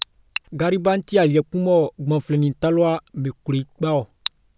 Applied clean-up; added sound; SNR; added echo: none; none; none; none.